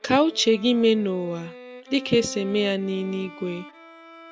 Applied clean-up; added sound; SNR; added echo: none; Bowed string instrument; 18 dB; none.